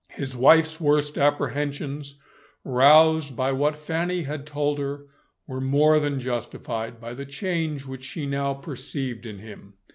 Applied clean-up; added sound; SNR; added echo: none; none; none; none.